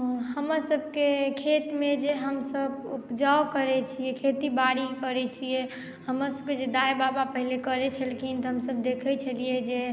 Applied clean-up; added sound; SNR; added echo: none; none; none; none.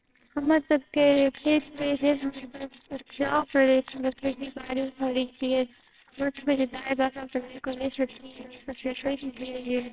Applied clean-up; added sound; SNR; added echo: neural separator model SepFormer WHAMR!.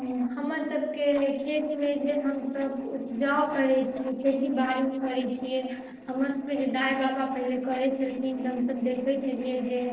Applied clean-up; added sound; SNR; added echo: neural separator model SepFormer DNS4.